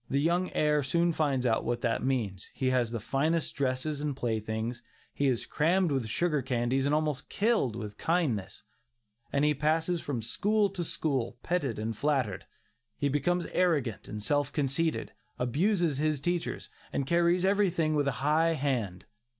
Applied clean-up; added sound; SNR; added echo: none; none; none; none.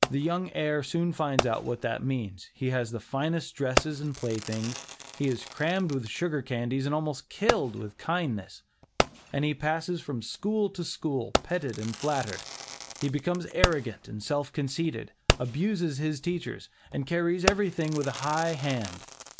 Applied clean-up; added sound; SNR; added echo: none; Fireworks; 5 dB; none.